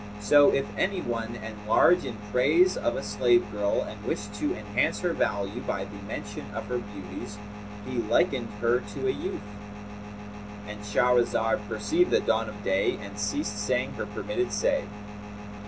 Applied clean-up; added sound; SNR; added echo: none; none; none; none.